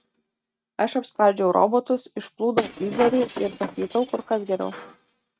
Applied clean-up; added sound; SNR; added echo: neural mask model RNNoise.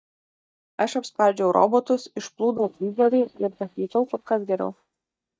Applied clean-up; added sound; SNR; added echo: neural mask model DeepFilterNet 3.